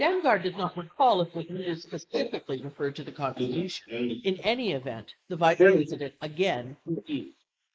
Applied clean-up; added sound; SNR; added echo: neural mask model Resemble Enhance denoiser.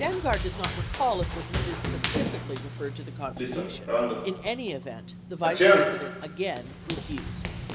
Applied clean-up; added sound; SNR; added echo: none; Run; -4 dB; none.